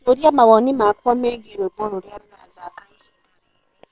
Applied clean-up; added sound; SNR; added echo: neural separator model SepFormer WHAM!.